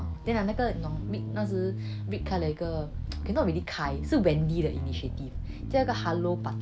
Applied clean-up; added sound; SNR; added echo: none; Bass guitar; 4 dB; none.